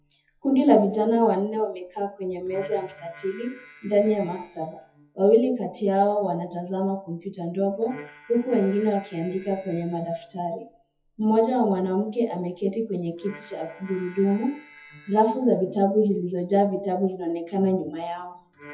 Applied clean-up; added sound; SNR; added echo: classical method WPE with log-MMSE.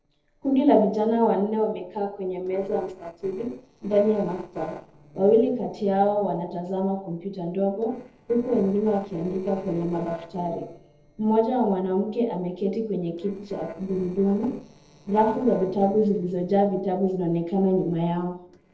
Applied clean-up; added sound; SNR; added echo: neural separator model SepFormer DNS4.